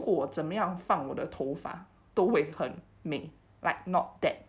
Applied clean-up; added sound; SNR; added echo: none; none; none; none.